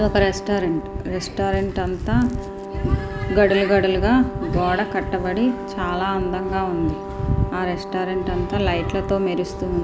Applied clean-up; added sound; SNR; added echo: none; Brass instrument; 12 dB; none.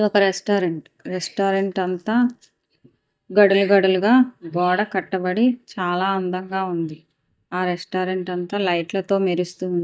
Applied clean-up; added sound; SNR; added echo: neural mask model DeepFilterNet 3.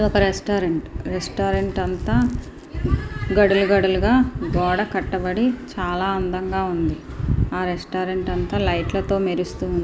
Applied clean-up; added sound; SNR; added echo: none; none; none; none.